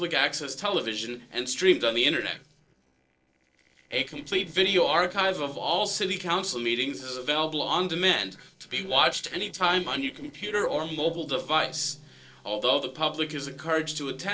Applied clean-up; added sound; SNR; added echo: neural separator model SepFormer DNS4.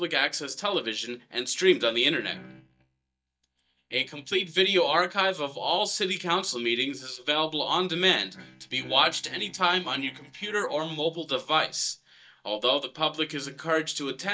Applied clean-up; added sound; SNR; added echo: neural mask model DeepFilterNet 3.